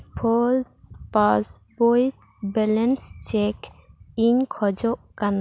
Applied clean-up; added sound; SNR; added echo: none; none; none; none.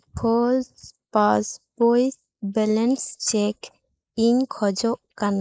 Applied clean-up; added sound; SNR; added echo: neural mask model Resemble Enhance denoiser.